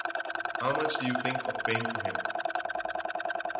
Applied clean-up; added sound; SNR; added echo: none; Rattle; -3 dB; reverberation time 1.0 s.